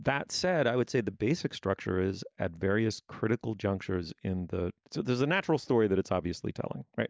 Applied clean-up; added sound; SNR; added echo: none; none; none; none.